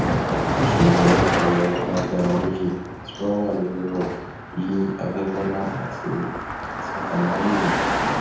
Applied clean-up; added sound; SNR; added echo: none; Car passing by; 0 dB; reverberation time 0.9 s.